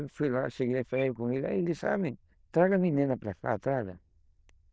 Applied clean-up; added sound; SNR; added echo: neural diffusion model UNIVERSE++.